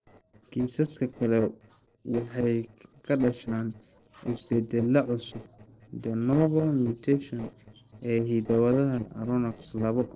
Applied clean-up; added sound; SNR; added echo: neural separator model SepFormer DNS4.